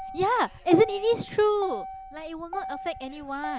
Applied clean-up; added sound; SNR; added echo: none; Motor vehicle (road); 11 dB; none.